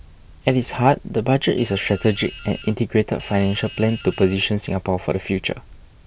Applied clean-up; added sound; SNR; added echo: none; Drip; 20 dB; none.